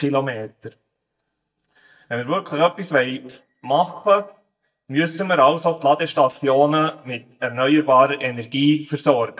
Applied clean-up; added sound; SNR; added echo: neural mask model DeepFilterNet 3.